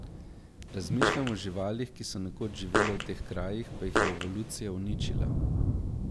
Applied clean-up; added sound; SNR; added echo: none; Thunder + Fart; -3 dB; none.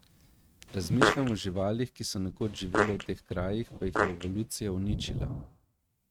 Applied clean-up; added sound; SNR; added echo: neural mask model RNNoise.